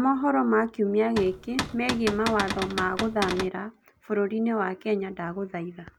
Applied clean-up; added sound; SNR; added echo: none; Cupboard open or close / Door; 6 dB; none.